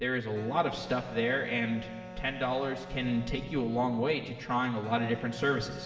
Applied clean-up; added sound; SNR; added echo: none; Wind instrument, woodwind instrument; 15 dB; reverberation time 1.7 s.